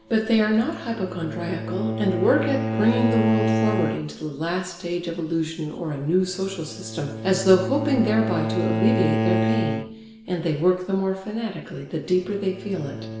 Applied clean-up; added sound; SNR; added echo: none; Bowed string instrument; 4 dB; reverberation time 0.8 s.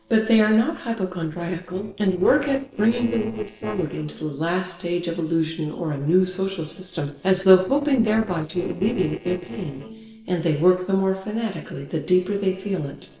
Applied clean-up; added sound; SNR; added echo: neural separator model SepFormer DNS4.